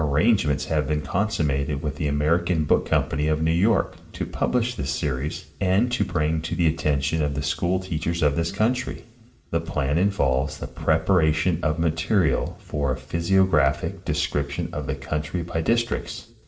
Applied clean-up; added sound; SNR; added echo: none; none; none; reverberation time 0.5 s.